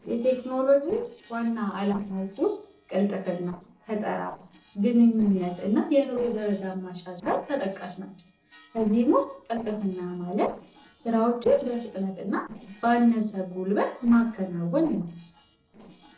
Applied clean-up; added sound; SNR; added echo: neural separator model SepFormer DNS4.